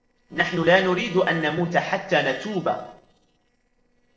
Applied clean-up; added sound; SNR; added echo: neural separator model SepFormer DNS4.